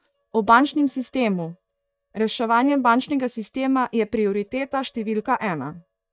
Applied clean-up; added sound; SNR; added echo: neural mask model DeepFilterNet 3.